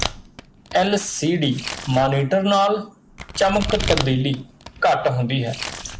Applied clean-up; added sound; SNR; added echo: none; Domestic sounds, home sounds; 10 dB; none.